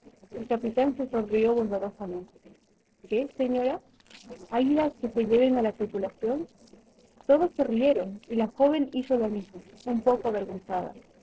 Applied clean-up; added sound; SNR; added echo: neural separator model SepFormer DNS4.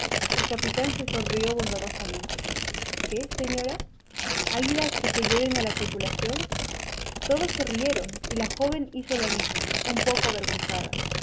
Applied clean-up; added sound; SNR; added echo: none; Tearing; -1 dB; none.